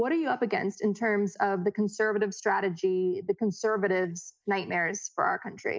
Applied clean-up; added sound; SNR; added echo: neural mask model DeepFilterNet 3.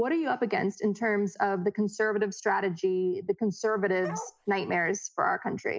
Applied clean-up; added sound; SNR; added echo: none; Bark; 11 dB; none.